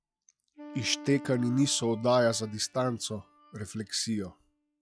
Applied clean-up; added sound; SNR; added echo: classical method log-MMSE.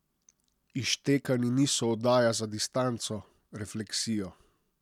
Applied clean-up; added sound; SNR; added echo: none; none; none; none.